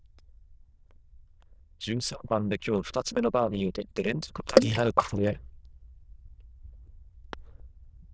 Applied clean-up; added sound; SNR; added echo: neural diffusion model UNIVERSE++.